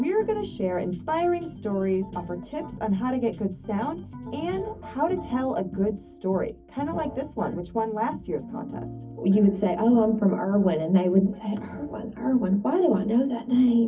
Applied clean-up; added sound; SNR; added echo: none; none; none; reverberation time 0.3 s.